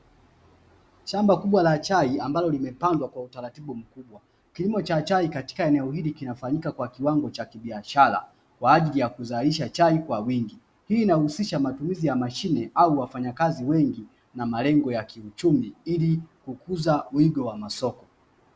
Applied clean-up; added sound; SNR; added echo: none; none; none; none.